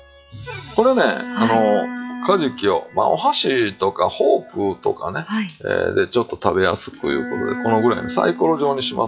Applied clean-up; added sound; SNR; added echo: classical method log-MMSE.